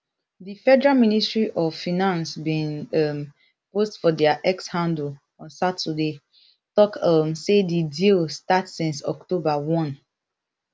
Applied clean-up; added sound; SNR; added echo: none; none; none; none.